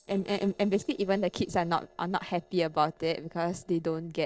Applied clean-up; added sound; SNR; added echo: neural separator model SepFormer DNS4.